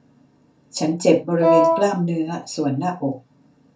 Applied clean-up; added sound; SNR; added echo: none; Wind instrument, woodwind instrument; -4 dB; reverberation time 0.2 s.